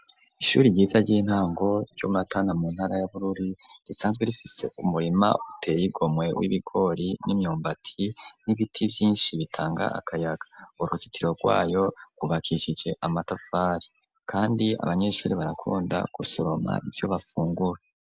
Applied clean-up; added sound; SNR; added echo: none; none; none; none.